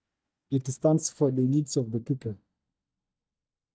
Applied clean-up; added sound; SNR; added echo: neural mask model DeepFilterNet 3.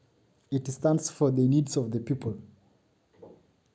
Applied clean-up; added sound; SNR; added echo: none; none; none; none.